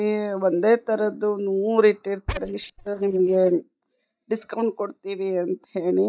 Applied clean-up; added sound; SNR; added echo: neural mask model DeepFilterNet 3.